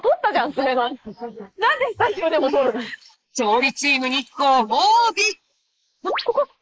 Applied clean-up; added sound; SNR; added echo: neural mask model Resemble Enhance denoiser.